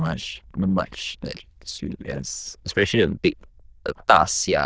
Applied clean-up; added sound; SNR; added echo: neural diffusion model UNIVERSE++.